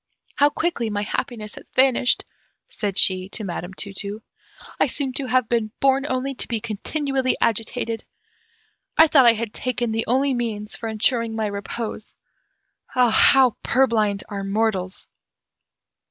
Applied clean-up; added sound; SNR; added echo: none; none; none; none.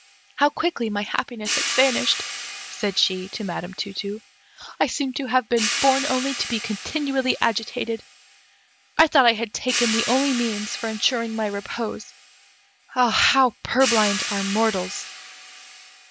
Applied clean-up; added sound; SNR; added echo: none; Hi-hat; 8 dB; none.